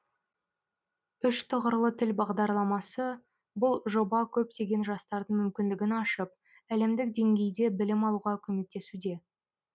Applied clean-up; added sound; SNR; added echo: none; none; none; none.